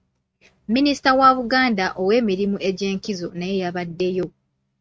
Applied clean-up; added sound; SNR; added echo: neural mask model RNNoise.